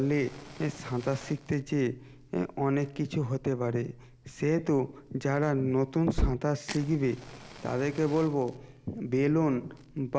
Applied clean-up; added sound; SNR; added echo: none; Fire; 12 dB; none.